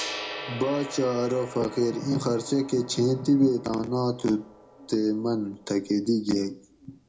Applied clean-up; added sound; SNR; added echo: none; Gong; 15 dB; reverberation time 0.3 s.